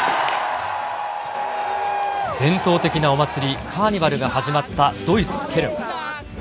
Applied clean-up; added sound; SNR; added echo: none; none; none; none.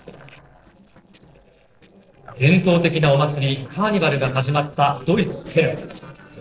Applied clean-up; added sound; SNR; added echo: neural separator model SepFormer DNS4.